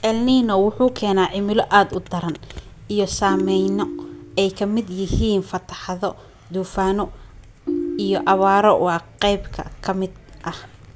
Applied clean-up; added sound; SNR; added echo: none; Ringtone; 7 dB; none.